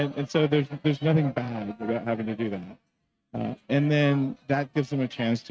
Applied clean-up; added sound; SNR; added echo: neural mask model RNNoise.